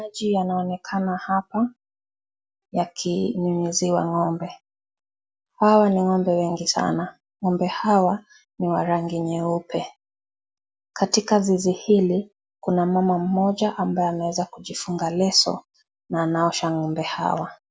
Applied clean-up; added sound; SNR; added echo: none; none; none; none.